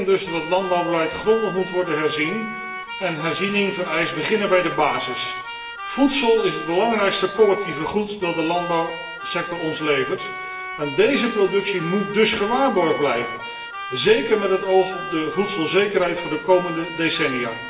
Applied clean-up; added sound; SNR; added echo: none; Keyboard (musical); 10 dB; reverberation time 0.9 s.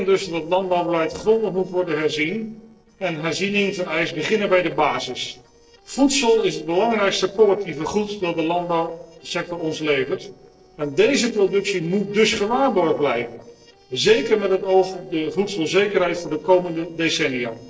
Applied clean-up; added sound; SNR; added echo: neural separator model SepFormer DNS4.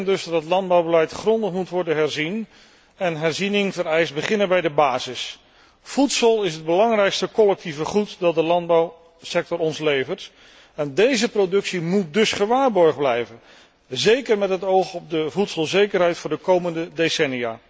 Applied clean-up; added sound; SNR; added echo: none; none; none; none.